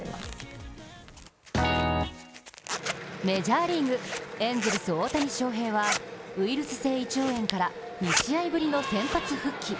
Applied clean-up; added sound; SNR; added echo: none; Zipper (clothing); 9 dB; none.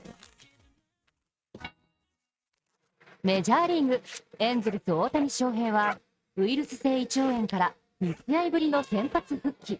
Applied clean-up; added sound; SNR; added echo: neural mask model RNNoise.